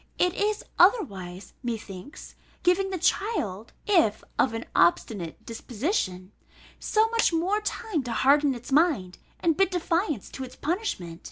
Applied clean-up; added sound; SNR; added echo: none; Clapping; 13 dB; none.